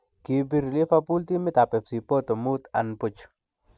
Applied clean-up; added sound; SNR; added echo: none; none; none; none.